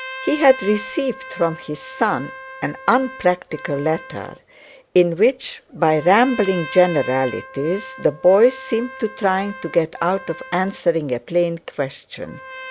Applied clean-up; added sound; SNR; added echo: none; Trumpet; 16 dB; none.